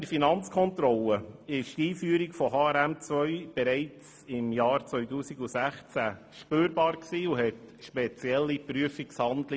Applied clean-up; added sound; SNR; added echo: none; none; none; none.